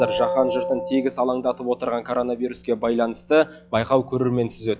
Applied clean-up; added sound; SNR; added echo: classical method log-MMSE.